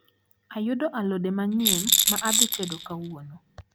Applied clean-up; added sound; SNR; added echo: none; Rattle; -4 dB; none.